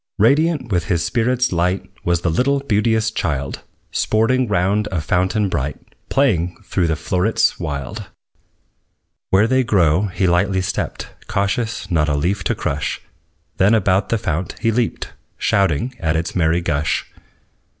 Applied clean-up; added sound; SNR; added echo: none; none; none; none.